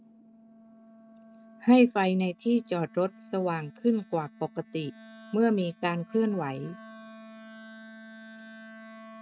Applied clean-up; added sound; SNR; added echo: neural mask model RNNoise.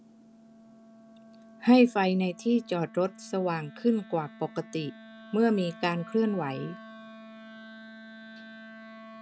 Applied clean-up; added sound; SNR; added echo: none; Wind instrument, woodwind instrument; 19 dB; none.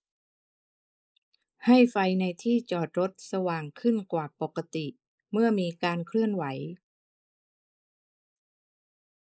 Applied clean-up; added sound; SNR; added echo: neural mask model Resemble Enhance denoiser.